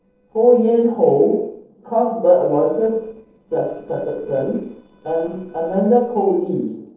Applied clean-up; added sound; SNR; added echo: neural separator model SepFormer DNS4.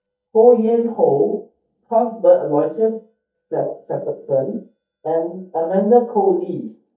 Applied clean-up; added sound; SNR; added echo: neural mask model DeepFilterNet 3.